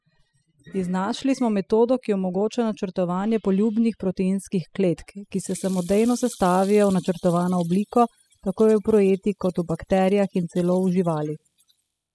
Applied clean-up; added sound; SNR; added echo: classical method spectral subtraction.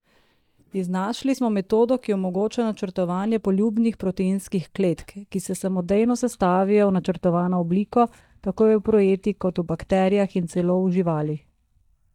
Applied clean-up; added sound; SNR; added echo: neural mask model DeepFilterNet 3.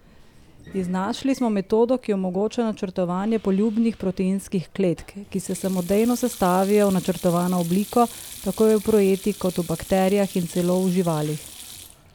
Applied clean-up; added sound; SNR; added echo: none; Sink (filling or washing); 19 dB; none.